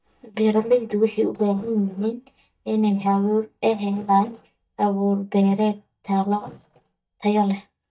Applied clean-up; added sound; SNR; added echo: neural mask model DeepFilterNet 3.